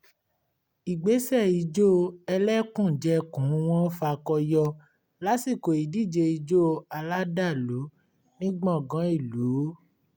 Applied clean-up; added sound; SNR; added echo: none; none; none; none.